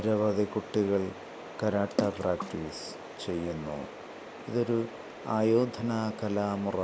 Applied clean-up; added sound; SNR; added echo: none; Water / Splash, splatter; 10 dB; none.